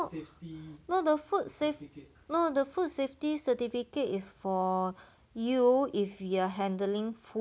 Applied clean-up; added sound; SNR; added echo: none; none; none; none.